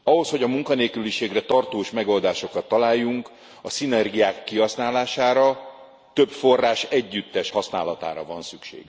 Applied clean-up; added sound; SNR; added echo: none; none; none; none.